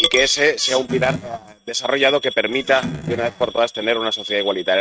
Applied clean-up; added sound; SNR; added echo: neural mask model RNNoise.